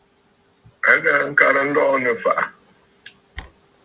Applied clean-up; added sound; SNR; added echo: none; none; none; none.